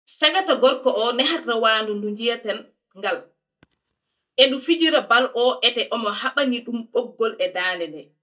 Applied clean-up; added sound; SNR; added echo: neural mask model DeepFilterNet 3.